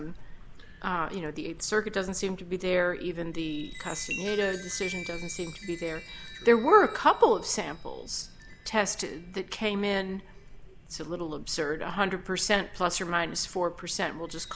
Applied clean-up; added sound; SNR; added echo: none; Chime; 18 dB; none.